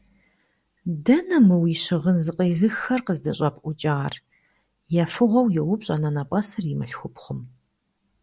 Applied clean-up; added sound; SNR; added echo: none; none; none; none.